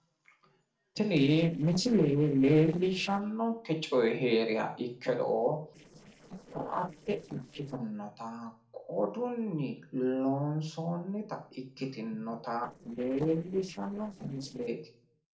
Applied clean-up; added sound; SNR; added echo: neural separator model SepFormer DNS4.